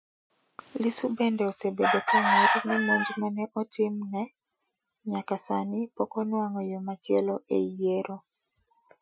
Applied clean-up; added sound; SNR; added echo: classical method Wiener filter.